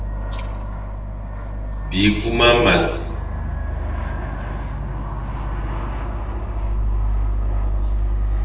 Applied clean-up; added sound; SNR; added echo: none; Aircraft; 10 dB; reverberation time 0.8 s.